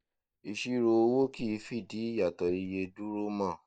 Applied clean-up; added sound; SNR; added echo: neural mask model DeepFilterNet 3.